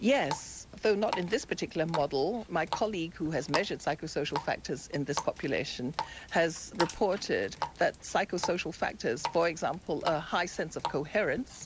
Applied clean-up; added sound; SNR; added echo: none; Water tap, faucet; 10 dB; none.